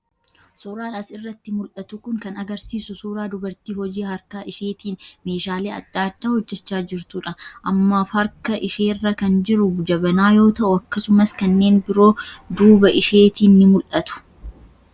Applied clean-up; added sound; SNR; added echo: none; none; none; none.